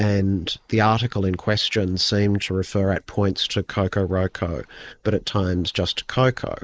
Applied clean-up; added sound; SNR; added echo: neural mask model Resemble Enhance denoiser.